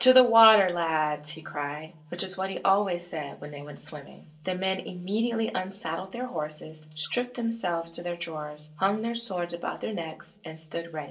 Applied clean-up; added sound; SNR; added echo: none; none; none; reverberation time 0.2 s.